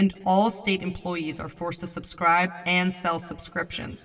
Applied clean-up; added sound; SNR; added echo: none; none; none; reverberation time 1.7 s.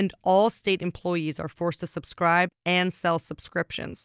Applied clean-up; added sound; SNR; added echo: none; none; none; none.